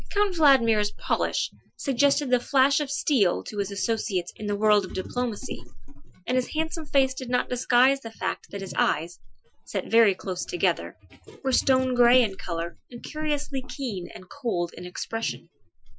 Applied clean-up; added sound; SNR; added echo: classical method Wiener filter.